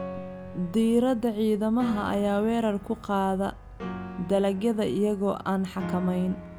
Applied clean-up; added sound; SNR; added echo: none; Piano; 13 dB; none.